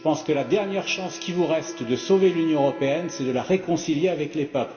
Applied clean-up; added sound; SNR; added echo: none; Wind instrument, woodwind instrument; 18 dB; reverberation time 2.3 s.